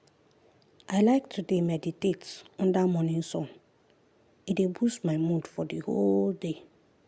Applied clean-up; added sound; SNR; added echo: none; none; none; none.